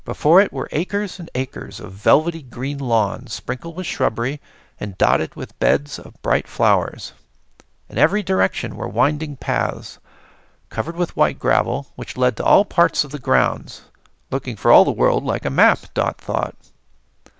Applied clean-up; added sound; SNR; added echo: none; none; none; none.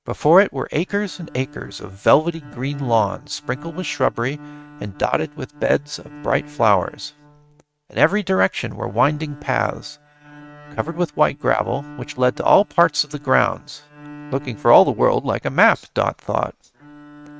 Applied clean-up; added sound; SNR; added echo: neural mask model RNNoise.